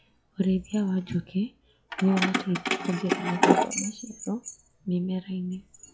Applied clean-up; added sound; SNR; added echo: classical method log-MMSE.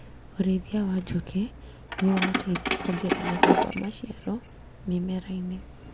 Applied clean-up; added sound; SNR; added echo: none; Keys jangling; 0 dB; none.